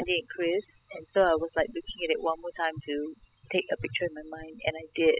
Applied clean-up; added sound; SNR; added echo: classical method spectral subtraction.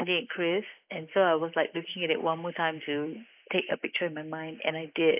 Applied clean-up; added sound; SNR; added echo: neural mask model Resemble Enhance denoiser.